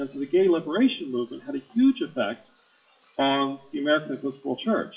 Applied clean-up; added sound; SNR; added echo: classical method WPE with log-MMSE.